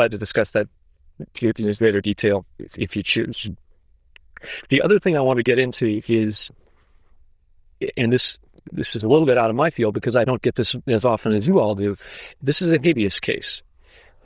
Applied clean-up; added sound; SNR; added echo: neural diffusion model UNIVERSE++.